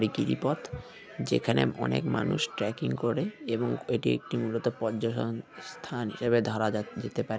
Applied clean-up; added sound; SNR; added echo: none; none; none; none.